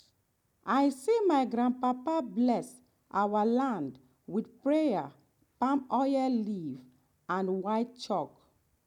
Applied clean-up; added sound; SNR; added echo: none; none; none; none.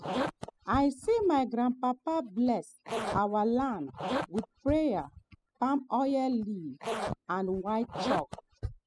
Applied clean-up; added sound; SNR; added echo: classical method spectral subtraction.